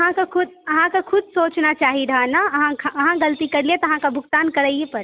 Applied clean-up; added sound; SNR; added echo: none; none; none; none.